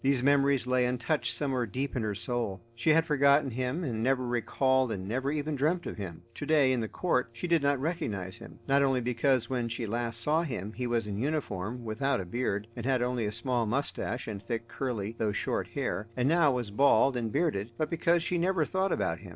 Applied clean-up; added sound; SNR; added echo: neural separator model SepFormer DNS4.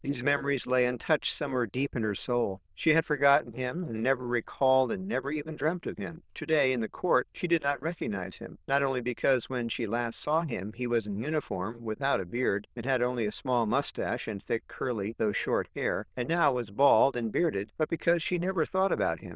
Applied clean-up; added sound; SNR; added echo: neural diffusion model UNIVERSE++.